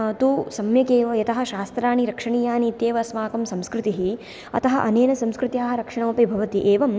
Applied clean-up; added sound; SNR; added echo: none; none; none; none.